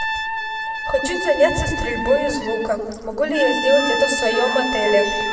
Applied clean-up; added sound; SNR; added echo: none; Brass instrument; 5 dB; reverberation time 1.6 s.